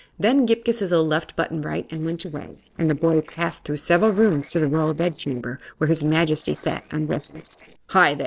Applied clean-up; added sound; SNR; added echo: neural separator model SepFormer DNS4.